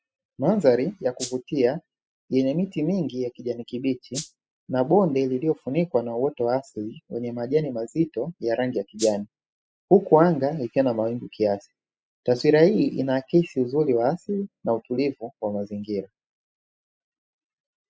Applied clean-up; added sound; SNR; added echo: classical method spectral subtraction.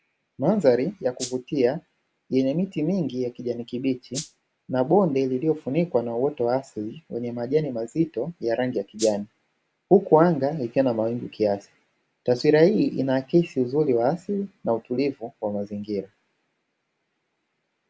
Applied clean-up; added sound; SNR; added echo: none; Rattle (instrument); 12 dB; none.